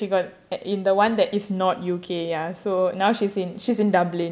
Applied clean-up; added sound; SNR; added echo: none; none; none; none.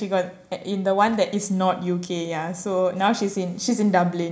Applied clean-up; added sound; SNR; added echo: none; none; none; reverberation time 0.4 s.